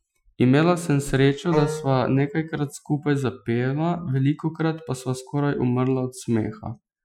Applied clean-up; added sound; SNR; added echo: classical method Wiener filter.